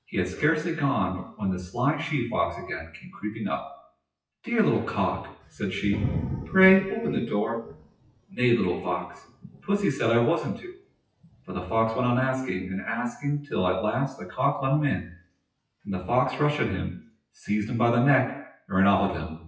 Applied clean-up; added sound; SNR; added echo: classical method WPE with log-MMSE.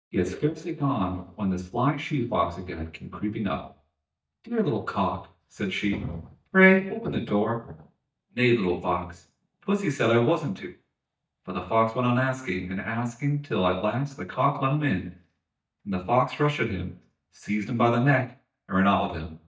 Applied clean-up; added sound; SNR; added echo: neural mask model DeepFilterNet 3.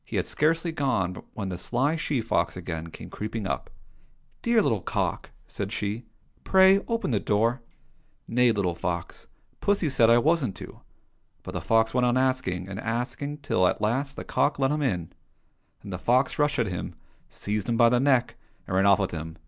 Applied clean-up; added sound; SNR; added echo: none; none; none; none.